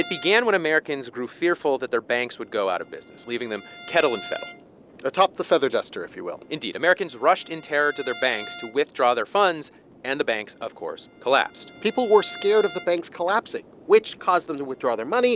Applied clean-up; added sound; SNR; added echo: none; Tambourine + Bowed string instrument; 20 dB; none.